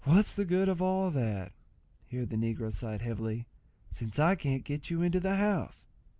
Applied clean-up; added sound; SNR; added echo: none; none; none; none.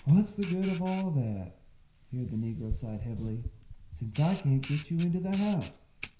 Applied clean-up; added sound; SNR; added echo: none; Camera; 14 dB; reverberation time 0.5 s.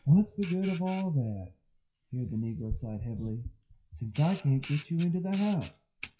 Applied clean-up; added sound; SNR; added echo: classical method WPE with log-MMSE.